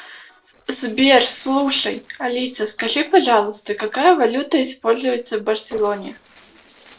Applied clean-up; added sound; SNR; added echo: neural separator model SepFormer DNS4.